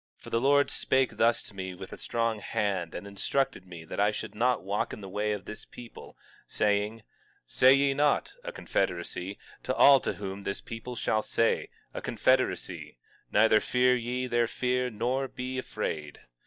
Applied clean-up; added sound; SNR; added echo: neural mask model DeepFilterNet 3.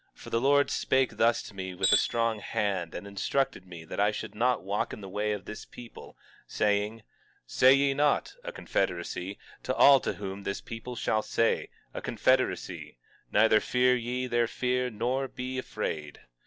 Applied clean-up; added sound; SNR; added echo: none; Tools; 3 dB; none.